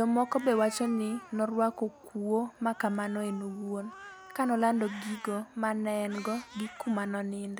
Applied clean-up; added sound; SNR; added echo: none; Cat; 19 dB; none.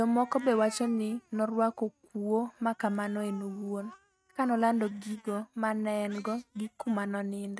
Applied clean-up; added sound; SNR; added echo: neural mask model RNNoise.